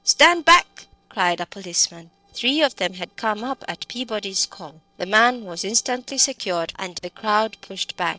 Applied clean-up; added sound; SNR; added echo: neural separator model SepFormer DNS4.